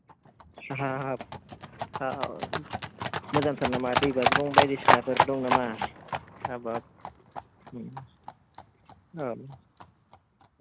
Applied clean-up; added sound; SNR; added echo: none; Livestock, farm animals, working animals; -3 dB; none.